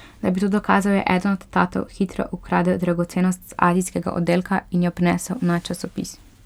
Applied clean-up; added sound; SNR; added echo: none; none; none; none.